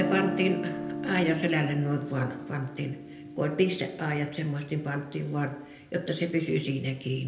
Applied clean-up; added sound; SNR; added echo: none; Guitar; 8 dB; reverberation time 0.7 s.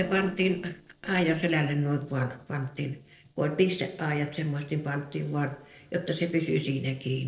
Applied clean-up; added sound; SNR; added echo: neural separator model SepFormer DNS4.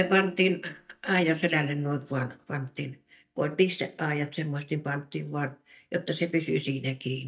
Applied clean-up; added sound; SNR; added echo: neural mask model DeepFilterNet 3.